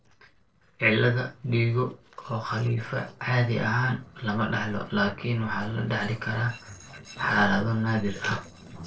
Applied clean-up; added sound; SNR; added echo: neural separator model SepFormer DNS4.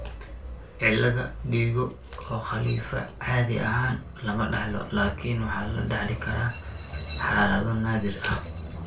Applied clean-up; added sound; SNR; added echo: none; Train; 10 dB; reverberation time 0.3 s.